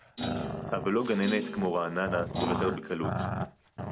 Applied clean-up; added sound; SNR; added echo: none; Thump, thud + Growling; 3 dB; none.